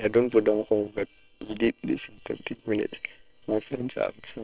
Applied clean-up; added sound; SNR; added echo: neural separator model SepFormer WHAM!.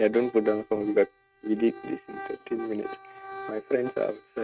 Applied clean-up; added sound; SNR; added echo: neural mask model RNNoise.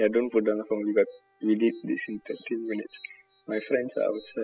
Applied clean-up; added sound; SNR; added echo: classical method spectral subtraction.